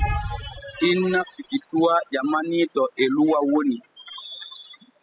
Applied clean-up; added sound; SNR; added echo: classical method spectral subtraction.